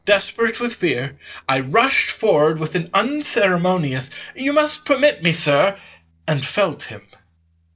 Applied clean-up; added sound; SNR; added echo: neural separator model SepFormer DNS4.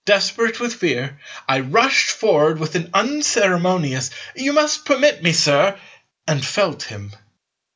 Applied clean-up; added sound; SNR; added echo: none; none; none; none.